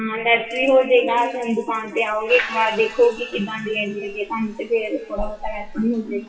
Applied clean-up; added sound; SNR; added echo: classical method WPE with log-MMSE.